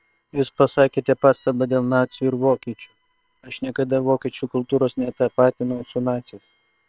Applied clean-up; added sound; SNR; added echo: neural separator model SepFormer WHAM!.